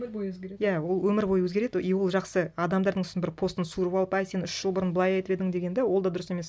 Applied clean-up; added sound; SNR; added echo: none; none; none; none.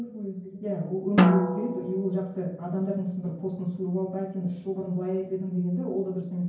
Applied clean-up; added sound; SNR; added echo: none; Drum; -3 dB; reverberation time 0.9 s.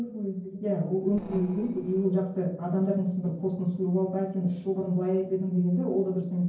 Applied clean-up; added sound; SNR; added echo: neural separator model SepFormer DNS4.